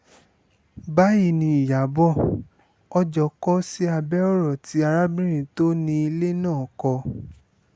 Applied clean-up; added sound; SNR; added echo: none; none; none; none.